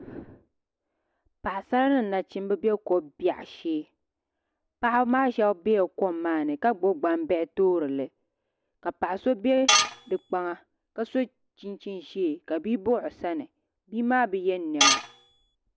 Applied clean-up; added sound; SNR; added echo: none; Tools; -3 dB; none.